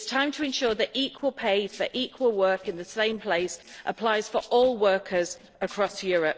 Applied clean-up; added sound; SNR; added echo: neural separator model SepFormer DNS4.